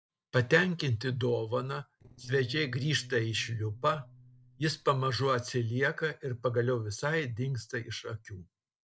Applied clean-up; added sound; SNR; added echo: neural separator model SepFormer DNS4.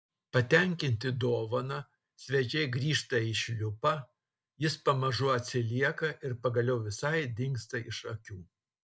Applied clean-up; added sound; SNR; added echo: none; none; none; none.